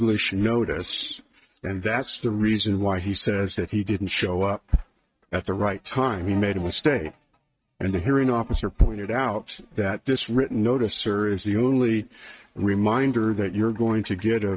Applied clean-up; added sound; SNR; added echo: neural mask model RNNoise.